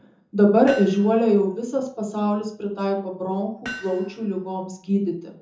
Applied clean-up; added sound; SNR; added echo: none; Hammer; 18 dB; reverberation time 0.6 s.